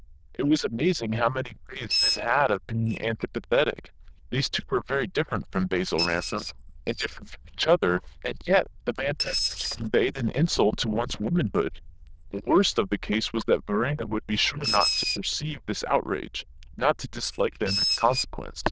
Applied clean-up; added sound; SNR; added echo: neural diffusion model UNIVERSE++.